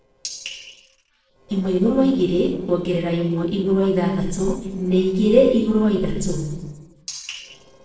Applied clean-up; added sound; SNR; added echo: neural separator model SepFormer DNS4.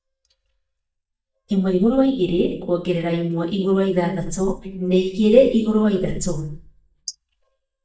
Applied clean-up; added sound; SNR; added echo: neural mask model DeepFilterNet 3.